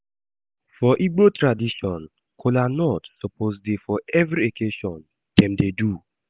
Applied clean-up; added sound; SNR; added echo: none; none; none; none.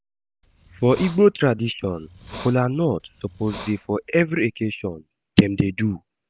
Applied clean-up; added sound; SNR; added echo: none; Hiss; 19 dB; none.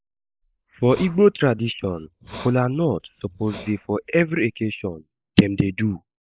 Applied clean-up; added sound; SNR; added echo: neural mask model Resemble Enhance denoiser.